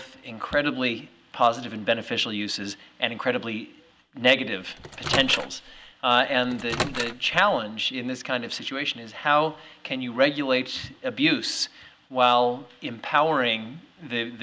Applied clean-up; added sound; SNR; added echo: none; Microwave oven; 7 dB; none.